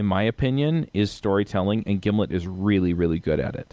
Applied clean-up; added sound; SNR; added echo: none; none; none; none.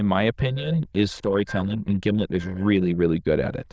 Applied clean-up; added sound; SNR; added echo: neural diffusion model UNIVERSE++.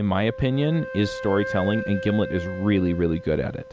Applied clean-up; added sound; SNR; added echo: none; Wind instrument, woodwind instrument; 10 dB; none.